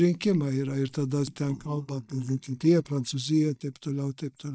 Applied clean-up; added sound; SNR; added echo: neural mask model DeepFilterNet 3.